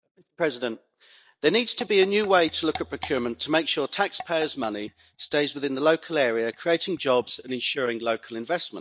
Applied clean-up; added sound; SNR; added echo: neural mask model DeepFilterNet 3.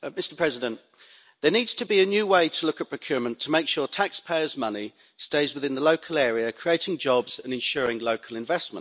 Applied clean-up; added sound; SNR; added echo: none; none; none; none.